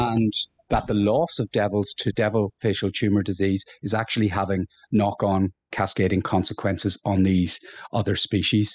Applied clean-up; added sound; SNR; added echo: classical method spectral subtraction.